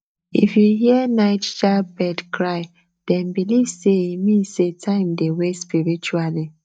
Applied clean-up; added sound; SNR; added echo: neural mask model DeepFilterNet 3.